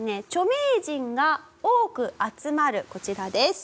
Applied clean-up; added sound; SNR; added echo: none; none; none; none.